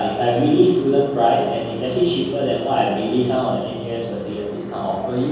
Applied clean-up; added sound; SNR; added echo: none; none; none; reverberation time 1.3 s.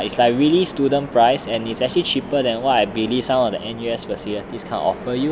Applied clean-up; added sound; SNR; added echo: none; none; none; none.